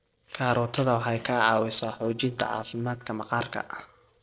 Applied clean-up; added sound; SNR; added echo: neural separator model SepFormer DNS4.